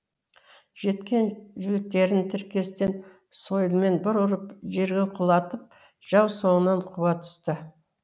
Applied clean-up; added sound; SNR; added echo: none; none; none; none.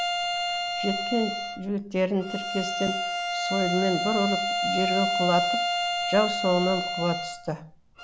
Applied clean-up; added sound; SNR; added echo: none; Bowed string instrument; 0 dB; none.